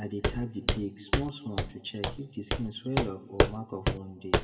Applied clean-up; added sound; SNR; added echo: none; Walk, footsteps; -5 dB; reverberation time 1.2 s.